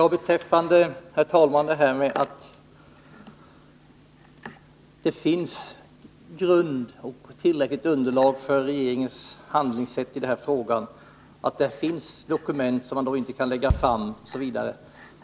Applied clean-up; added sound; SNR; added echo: none; Bass drum; 4 dB; none.